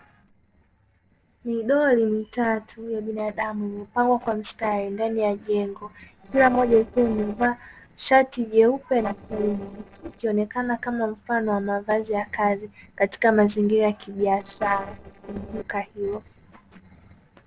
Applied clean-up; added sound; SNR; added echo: neural separator model SepFormer DNS4.